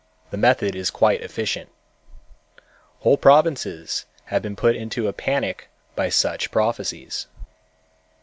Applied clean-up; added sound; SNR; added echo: none; none; none; none.